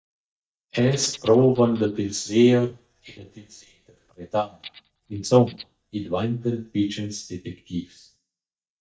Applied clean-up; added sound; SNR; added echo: neural mask model DeepFilterNet 3.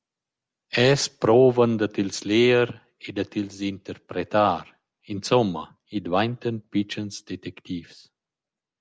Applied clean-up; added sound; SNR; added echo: none; none; none; none.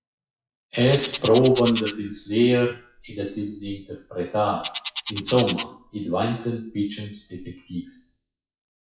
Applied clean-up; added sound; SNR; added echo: classical method WPE with log-MMSE.